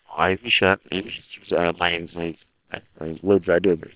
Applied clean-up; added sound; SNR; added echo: neural separator model SepFormer WHAM!.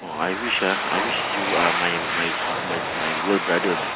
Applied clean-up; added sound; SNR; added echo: none; Domestic sounds, home sounds; 0 dB; none.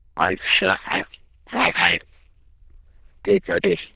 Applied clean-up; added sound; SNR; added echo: neural diffusion model UNIVERSE++.